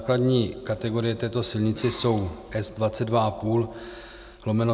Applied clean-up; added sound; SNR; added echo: none; none; none; none.